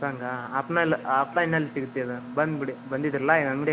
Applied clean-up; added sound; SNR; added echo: none; Mechanisms; 17 dB; none.